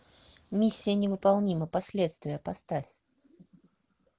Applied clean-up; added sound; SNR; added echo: none; none; none; none.